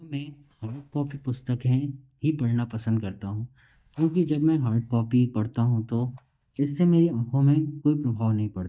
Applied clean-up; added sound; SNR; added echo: neural mask model DeepFilterNet 3.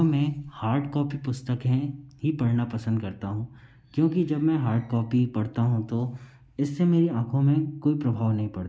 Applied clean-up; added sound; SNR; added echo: none; none; none; none.